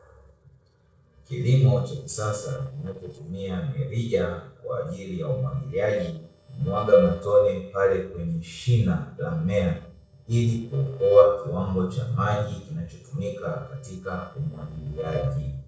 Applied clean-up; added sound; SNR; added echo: neural separator model SepFormer DNS4.